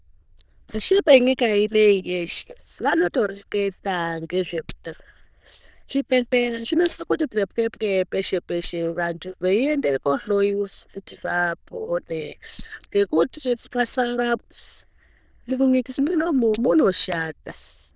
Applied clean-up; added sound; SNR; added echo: neural diffusion model UNIVERSE++.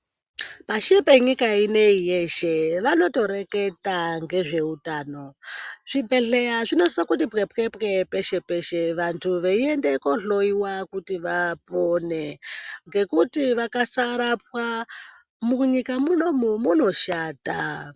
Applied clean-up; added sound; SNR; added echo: none; none; none; none.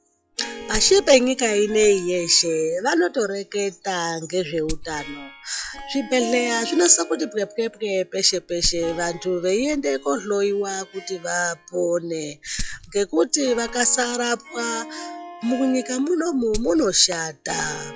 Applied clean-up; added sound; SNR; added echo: classical method log-MMSE.